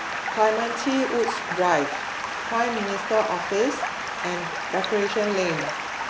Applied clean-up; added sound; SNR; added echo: none; Stream; 4 dB; none.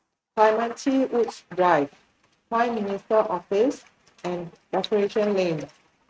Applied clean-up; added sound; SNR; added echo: neural mask model RNNoise.